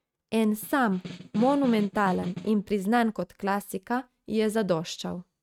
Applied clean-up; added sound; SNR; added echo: neural mask model RNNoise.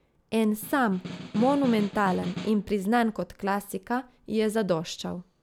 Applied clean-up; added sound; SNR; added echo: none; Snare drum; 11 dB; none.